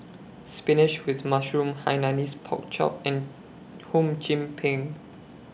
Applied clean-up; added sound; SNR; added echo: none; none; none; none.